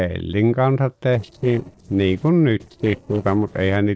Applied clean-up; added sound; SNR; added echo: neural separator model SepFormer DNS4.